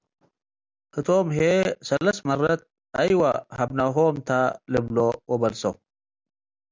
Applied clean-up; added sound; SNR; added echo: none; none; none; none.